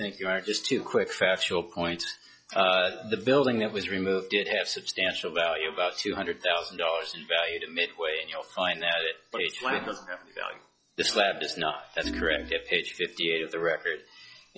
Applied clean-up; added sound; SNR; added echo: classical method log-MMSE.